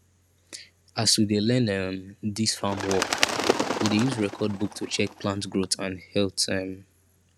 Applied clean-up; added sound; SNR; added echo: none; Bird; 3 dB; none.